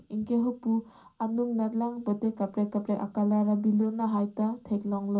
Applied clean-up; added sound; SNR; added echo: none; none; none; reverberation time 0.3 s.